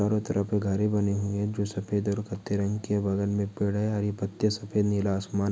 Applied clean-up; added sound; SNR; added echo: none; none; none; none.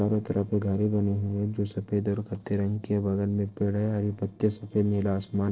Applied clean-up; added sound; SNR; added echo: neural separator model SepFormer DNS4.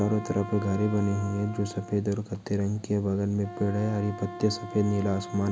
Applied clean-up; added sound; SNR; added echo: none; Wind instrument, woodwind instrument; 14 dB; none.